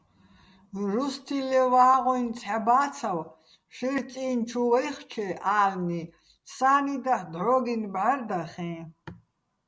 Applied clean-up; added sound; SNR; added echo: none; none; none; none.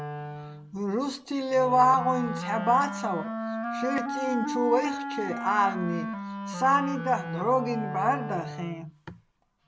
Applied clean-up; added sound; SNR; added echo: none; Wind instrument, woodwind instrument; 7 dB; none.